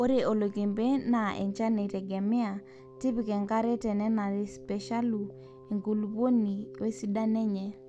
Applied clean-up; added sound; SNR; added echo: none; Keyboard (musical); 18 dB; none.